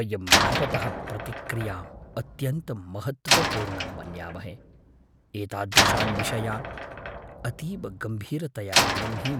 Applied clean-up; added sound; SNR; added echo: none; Slam; -4 dB; none.